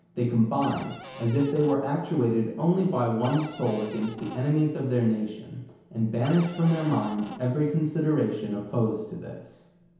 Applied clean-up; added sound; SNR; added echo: none; Cupboard open or close; 14 dB; reverberation time 1.0 s.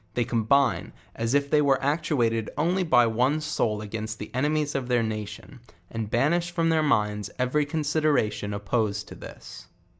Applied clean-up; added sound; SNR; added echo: none; none; none; none.